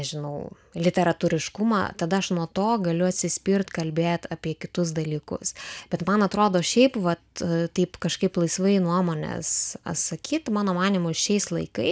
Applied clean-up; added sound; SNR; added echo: none; none; none; none.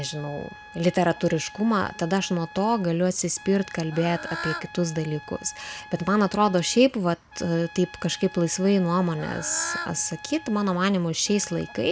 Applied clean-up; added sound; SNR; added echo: none; Bird / Fowl + Trumpet; 16 dB; none.